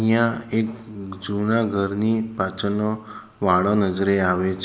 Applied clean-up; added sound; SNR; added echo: none; none; none; none.